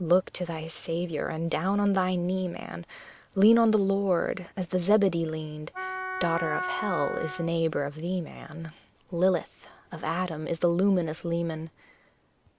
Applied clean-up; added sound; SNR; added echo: none; Wind instrument, woodwind instrument; 7 dB; none.